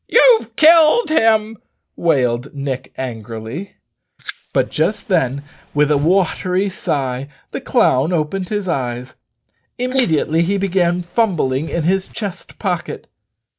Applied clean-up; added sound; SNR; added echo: neural mask model Resemble Enhance denoiser.